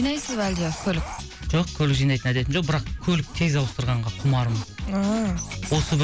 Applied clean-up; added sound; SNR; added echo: none; Squeak; 17 dB; none.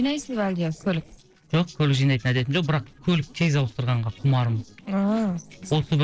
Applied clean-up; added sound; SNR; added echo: neural separator model SepFormer DNS4.